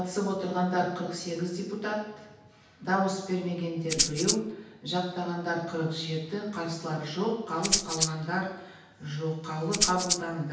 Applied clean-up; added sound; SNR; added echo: none; Rattle (instrument); -2 dB; reverberation time 0.9 s.